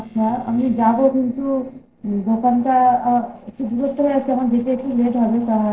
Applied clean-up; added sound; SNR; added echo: neural separator model SepFormer DNS4.